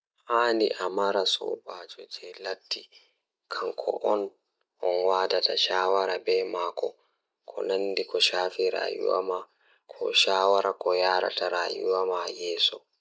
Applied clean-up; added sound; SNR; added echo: none; none; none; none.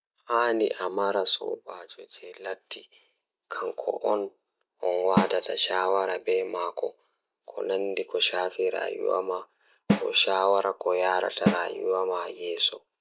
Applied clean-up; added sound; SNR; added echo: none; Snare drum; 4 dB; none.